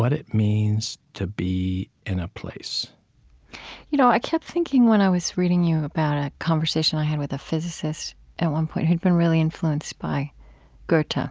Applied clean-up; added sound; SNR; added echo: none; none; none; none.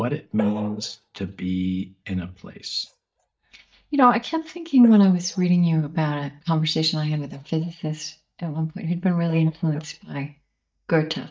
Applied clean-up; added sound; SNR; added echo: neural mask model DeepFilterNet 3.